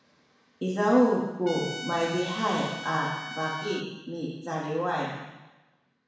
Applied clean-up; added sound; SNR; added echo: none; Trumpet; 11 dB; reverberation time 1.1 s.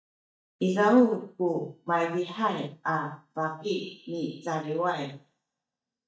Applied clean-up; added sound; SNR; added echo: neural mask model DeepFilterNet 3.